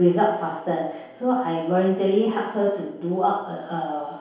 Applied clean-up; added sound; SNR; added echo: none; none; none; reverberation time 0.8 s.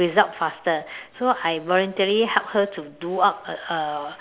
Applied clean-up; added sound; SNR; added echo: none; none; none; none.